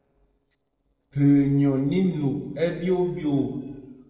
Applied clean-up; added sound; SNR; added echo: neural separator model SepFormer DNS4.